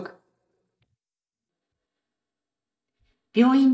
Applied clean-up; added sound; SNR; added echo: neural mask model DeepFilterNet 3.